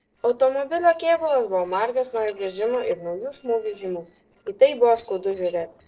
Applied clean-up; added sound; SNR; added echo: neural separator model SepFormer DNS4.